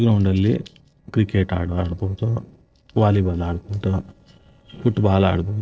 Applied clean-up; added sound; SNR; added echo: neural separator model SepFormer DNS4.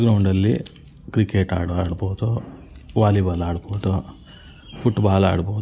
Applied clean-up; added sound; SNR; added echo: none; none; none; none.